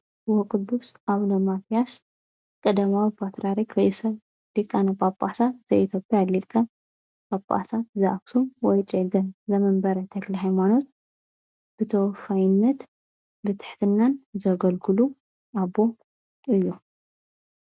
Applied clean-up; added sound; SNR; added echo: none; none; none; none.